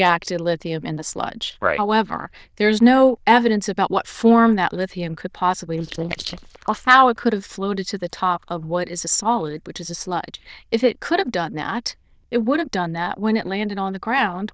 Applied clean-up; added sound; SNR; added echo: neural diffusion model UNIVERSE++.